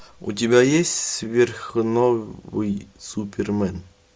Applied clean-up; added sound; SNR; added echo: none; none; none; none.